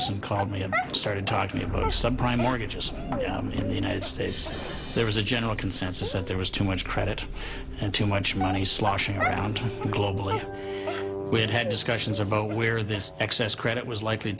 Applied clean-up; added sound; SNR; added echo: none; Dog; 11 dB; none.